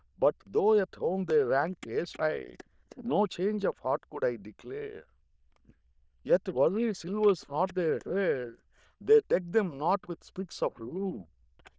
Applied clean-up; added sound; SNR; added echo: neural diffusion model UNIVERSE++.